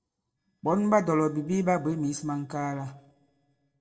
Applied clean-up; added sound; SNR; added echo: neural separator model SepFormer DNS4.